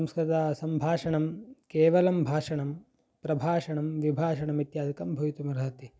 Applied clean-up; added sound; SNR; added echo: none; none; none; none.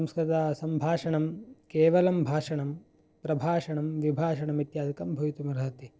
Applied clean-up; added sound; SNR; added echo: neural separator model SepFormer DNS4.